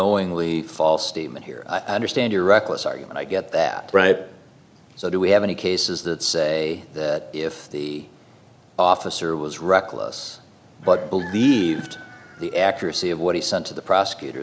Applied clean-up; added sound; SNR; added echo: none; Chicken, rooster; 19 dB; none.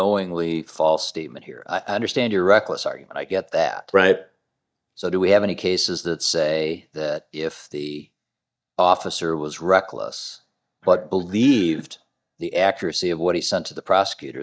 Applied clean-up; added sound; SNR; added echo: neural mask model DeepFilterNet 3.